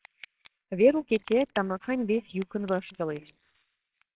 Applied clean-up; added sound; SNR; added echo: neural separator model SepFormer WHAMR!.